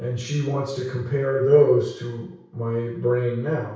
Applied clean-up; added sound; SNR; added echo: none; none; none; reverberation time 0.6 s.